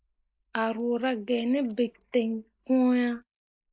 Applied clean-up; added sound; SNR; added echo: neural mask model Resemble Enhance denoiser.